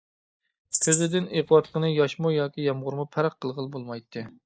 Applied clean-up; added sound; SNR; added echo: neural mask model DeepFilterNet 3.